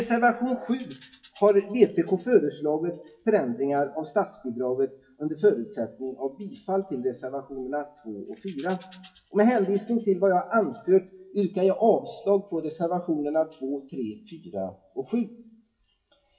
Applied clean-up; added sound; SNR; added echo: classical method WPE with log-MMSE.